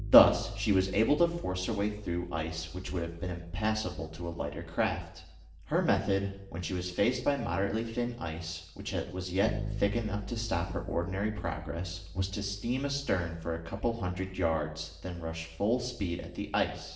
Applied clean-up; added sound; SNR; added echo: none; Bass guitar; 12 dB; reverberation time 0.8 s.